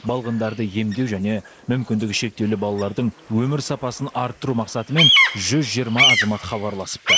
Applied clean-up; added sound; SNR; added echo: neural mask model Resemble Enhance denoiser.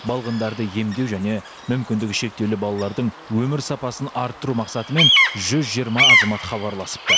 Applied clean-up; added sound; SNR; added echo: none; Bird vocalization, bird call, bird song; -1 dB; none.